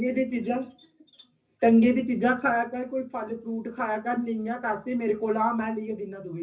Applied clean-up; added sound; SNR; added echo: none; none; none; reverberation time 0.4 s.